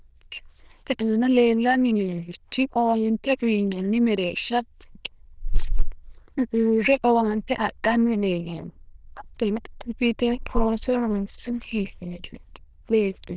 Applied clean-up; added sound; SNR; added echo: neural diffusion model UNIVERSE++.